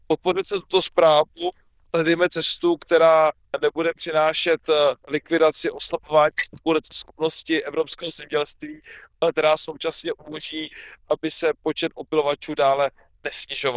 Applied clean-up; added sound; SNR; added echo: neural diffusion model UNIVERSE++.